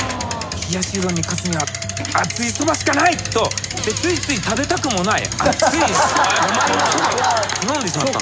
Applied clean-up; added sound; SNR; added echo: none; Bicycle; 7 dB; none.